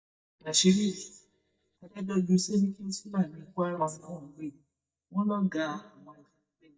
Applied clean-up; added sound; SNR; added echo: neural mask model DeepFilterNet 3.